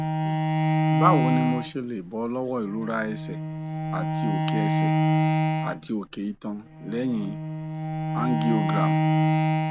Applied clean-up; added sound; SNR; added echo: none; Bowed string instrument; -4 dB; none.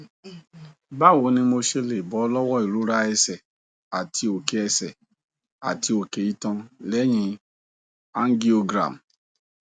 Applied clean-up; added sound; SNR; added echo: none; none; none; none.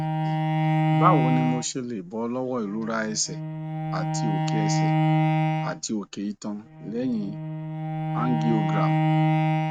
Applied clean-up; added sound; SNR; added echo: neural mask model RNNoise.